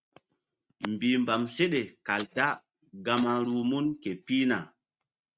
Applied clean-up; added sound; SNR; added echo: neural mask model RNNoise.